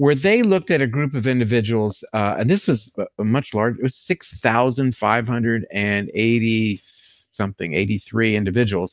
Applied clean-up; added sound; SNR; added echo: none; none; none; none.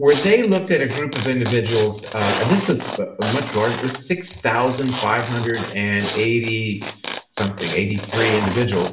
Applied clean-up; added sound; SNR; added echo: none; Tearing; 9 dB; reverberation time 0.6 s.